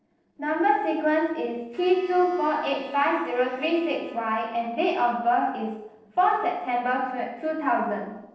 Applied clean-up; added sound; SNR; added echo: neural separator model SepFormer DNS4.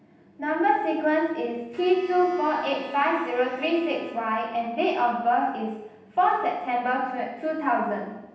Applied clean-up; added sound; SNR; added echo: none; Bowed string instrument; 18 dB; reverberation time 0.8 s.